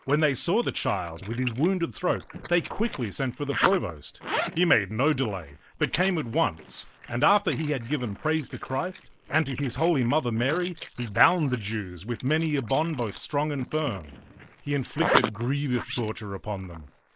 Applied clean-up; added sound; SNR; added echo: neural mask model Resemble Enhance denoiser.